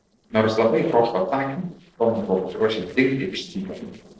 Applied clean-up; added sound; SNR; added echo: neural separator model SepFormer DNS4.